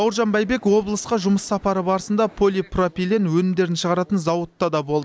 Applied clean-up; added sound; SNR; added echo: none; none; none; none.